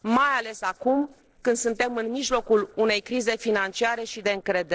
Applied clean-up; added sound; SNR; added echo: neural separator model SepFormer DNS4.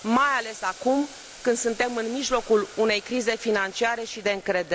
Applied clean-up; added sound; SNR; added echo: none; Boiling; 19 dB; none.